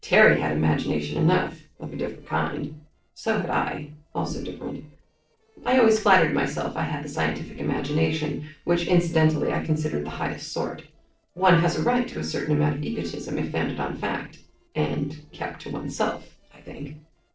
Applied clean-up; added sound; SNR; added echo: neural separator model SepFormer DNS4.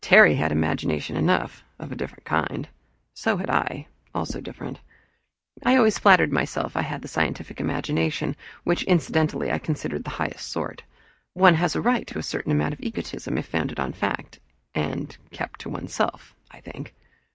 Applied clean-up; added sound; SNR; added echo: none; none; none; none.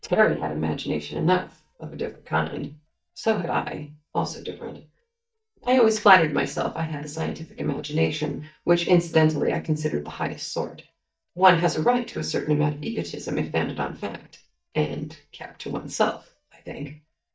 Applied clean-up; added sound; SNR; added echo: neural mask model DeepFilterNet 3.